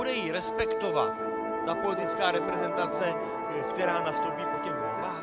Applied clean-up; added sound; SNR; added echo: none; Musical instrument; -2 dB; none.